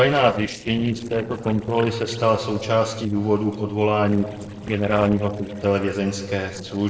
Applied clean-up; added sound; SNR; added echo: neural separator model SepFormer DNS4.